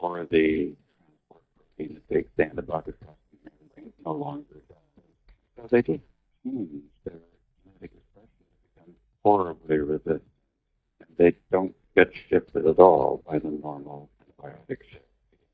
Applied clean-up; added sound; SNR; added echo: neural mask model DeepFilterNet 3.